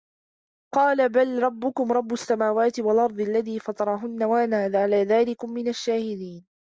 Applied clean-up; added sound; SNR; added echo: none; none; none; none.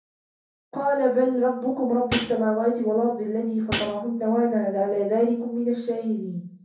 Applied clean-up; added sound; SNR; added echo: none; Hi-hat; -1 dB; reverberation time 0.5 s.